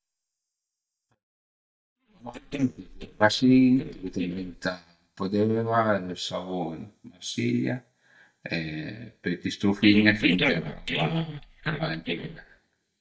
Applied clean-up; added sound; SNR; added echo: neural mask model DeepFilterNet 3.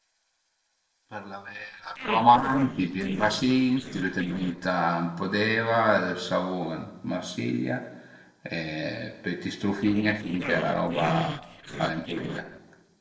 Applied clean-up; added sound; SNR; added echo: neural separator model SepFormer DNS4.